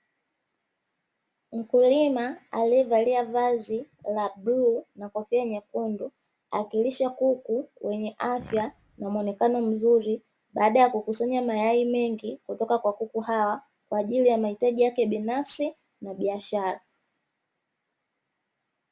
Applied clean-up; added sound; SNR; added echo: none; Fart; 19 dB; none.